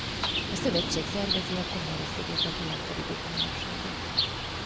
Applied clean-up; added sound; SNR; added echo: none; Bird; -4 dB; none.